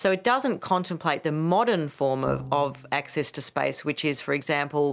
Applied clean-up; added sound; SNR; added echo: none; Drum; 14 dB; none.